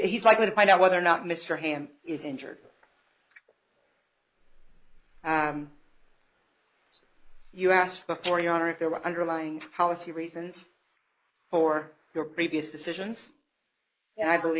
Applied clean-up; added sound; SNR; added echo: neural mask model Resemble Enhance denoiser.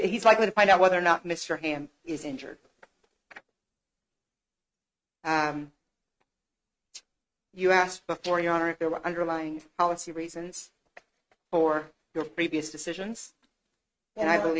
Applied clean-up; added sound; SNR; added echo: neural mask model RNNoise.